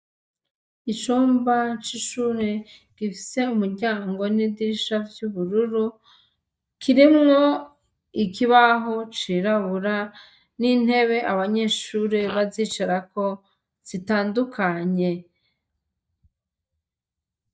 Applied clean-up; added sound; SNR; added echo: neural mask model DeepFilterNet 3.